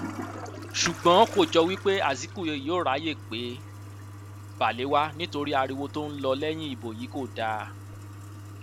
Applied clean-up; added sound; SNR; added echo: none; Toilet flush; 12 dB; none.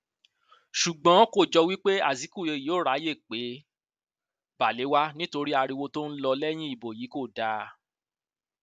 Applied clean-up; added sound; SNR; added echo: none; none; none; none.